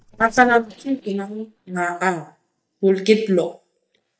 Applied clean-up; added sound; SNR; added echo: neural mask model DeepFilterNet 3.